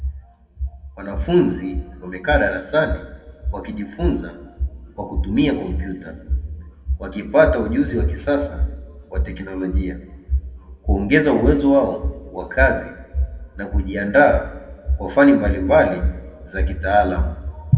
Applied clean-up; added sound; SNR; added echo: none; none; none; reverberation time 1.2 s.